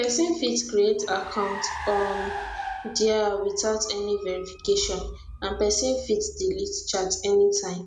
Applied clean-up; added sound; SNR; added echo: none; Car; 13 dB; none.